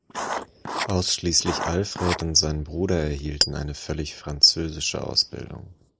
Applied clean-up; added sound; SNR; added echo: neural mask model Resemble Enhance denoiser.